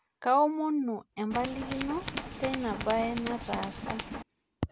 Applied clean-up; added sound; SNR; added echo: none; Tools; 4 dB; none.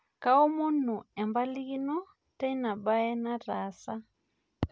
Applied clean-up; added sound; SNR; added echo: none; none; none; none.